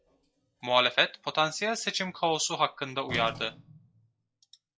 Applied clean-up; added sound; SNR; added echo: classical method log-MMSE.